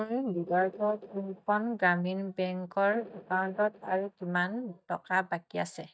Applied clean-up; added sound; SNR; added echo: neural mask model DeepFilterNet 3.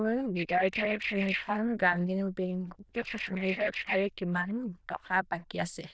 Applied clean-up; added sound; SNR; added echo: neural diffusion model UNIVERSE++.